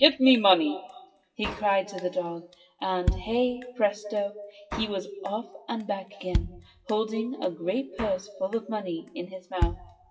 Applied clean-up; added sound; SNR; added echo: classical method WPE with log-MMSE.